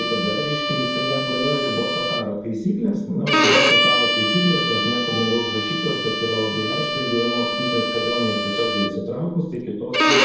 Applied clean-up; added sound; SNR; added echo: none; Bowed string instrument; -2 dB; reverberation time 0.9 s.